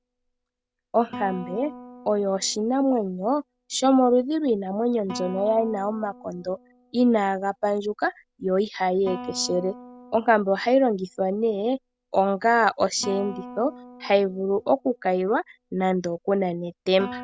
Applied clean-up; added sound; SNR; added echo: none; Guitar; 18 dB; none.